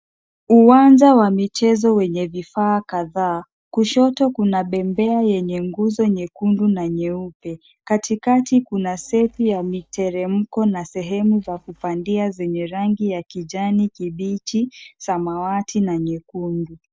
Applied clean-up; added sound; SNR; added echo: neural mask model DeepFilterNet 3.